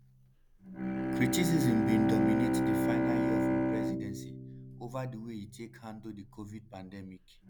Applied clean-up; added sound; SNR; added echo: none; Bowed string instrument; -4 dB; none.